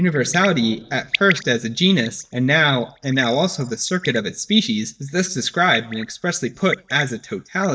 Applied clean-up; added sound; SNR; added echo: neural mask model DeepFilterNet 3.